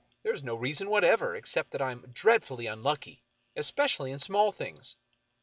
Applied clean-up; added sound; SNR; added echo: none; none; none; none.